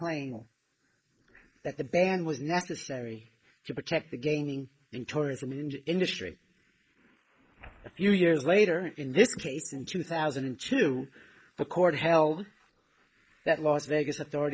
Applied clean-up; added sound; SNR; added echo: neural mask model Resemble Enhance denoiser.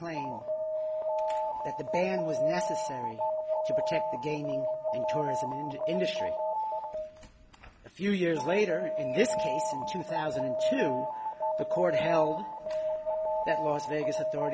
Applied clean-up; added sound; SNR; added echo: none; Alarm; -2 dB; none.